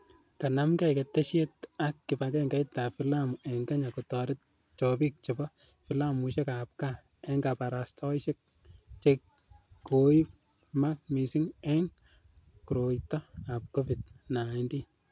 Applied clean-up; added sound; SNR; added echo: none; none; none; none.